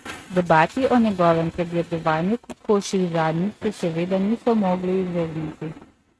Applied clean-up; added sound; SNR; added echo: neural mask model RNNoise.